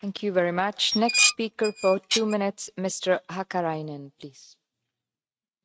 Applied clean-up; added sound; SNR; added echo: neural mask model RNNoise.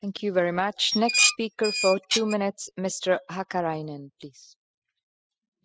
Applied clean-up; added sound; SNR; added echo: classical method spectral subtraction.